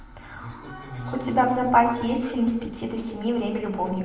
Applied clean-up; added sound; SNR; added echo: none; none; none; reverberation time 0.9 s.